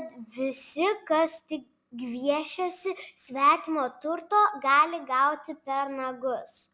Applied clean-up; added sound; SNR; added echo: none; none; none; none.